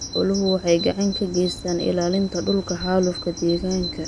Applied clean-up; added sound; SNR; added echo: none; Bird vocalization, bird call, bird song; 10 dB; none.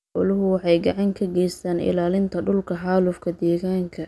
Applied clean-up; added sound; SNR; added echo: none; none; none; none.